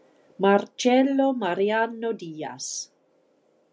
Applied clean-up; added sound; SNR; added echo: none; none; none; none.